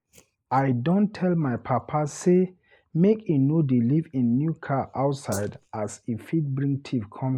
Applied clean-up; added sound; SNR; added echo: neural mask model Resemble Enhance denoiser.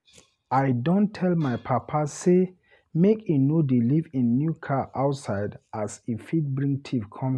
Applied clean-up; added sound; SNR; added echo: none; none; none; none.